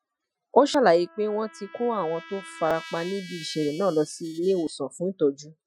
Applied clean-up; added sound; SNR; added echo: classical method Wiener filter.